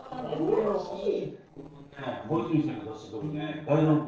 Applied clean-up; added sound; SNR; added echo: neural separator model SepFormer DNS4.